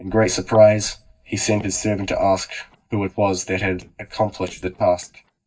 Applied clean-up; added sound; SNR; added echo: neural mask model DeepFilterNet 3.